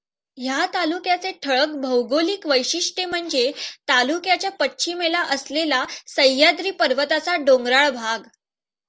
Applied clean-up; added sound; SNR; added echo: none; none; none; none.